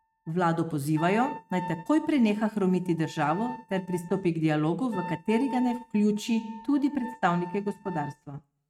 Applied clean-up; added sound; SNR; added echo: neural mask model RNNoise.